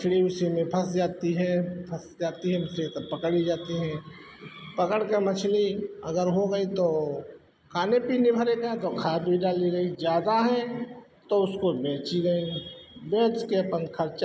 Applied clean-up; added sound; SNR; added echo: none; none; none; none.